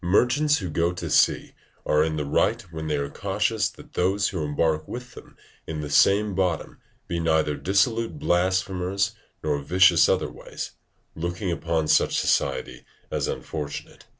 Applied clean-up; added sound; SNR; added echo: none; none; none; none.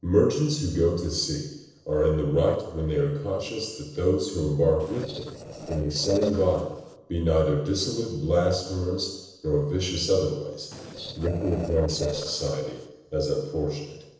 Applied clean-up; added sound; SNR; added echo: neural separator model SepFormer DNS4.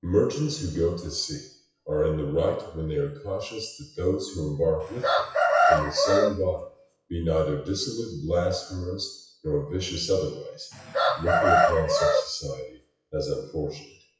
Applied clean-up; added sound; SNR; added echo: classical method WPE with log-MMSE.